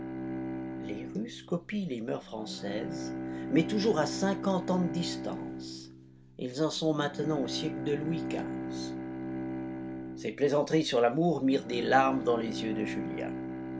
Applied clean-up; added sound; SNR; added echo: none; Bowed string instrument; 6 dB; none.